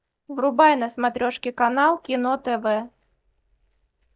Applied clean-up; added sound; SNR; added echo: neural mask model DeepFilterNet 3.